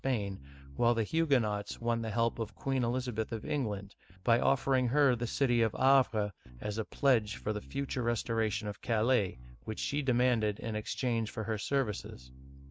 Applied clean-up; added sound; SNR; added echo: neural mask model RNNoise.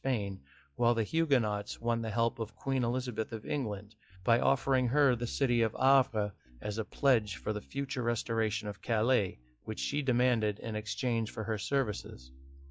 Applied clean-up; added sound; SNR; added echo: classical method log-MMSE.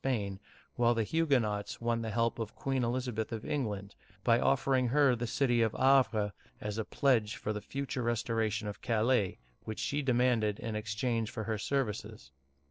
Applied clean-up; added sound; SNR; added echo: neural separator model SepFormer DNS4.